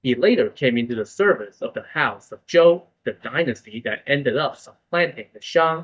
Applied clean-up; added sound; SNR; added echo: neural mask model DeepFilterNet 3.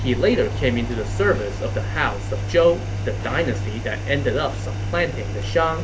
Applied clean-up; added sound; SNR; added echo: none; Engine; 3 dB; reverberation time 0.3 s.